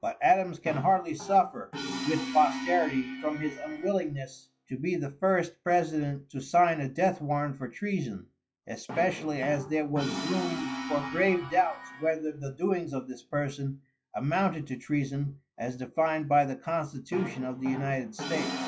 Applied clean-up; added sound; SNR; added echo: classical method log-MMSE.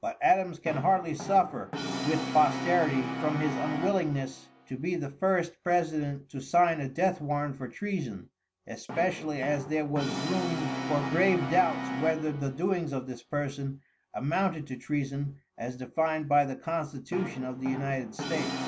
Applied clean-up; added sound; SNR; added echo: none; Brass instrument; 9 dB; none.